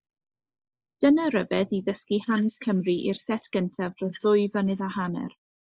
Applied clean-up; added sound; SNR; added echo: neural mask model Resemble Enhance denoiser.